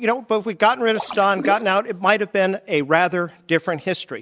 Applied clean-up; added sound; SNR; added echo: none; Splash, splatter; 11 dB; none.